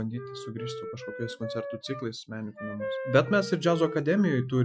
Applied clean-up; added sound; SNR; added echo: classical method Wiener filter.